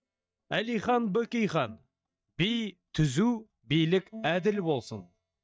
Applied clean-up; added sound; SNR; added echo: neural mask model DeepFilterNet 3.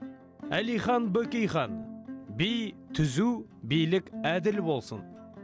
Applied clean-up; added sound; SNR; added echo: none; none; none; none.